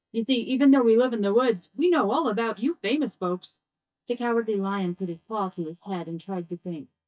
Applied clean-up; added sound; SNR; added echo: neural mask model DeepFilterNet 3.